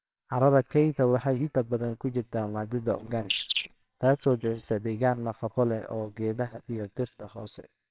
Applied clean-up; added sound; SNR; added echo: neural separator model SepFormer WHAMR!.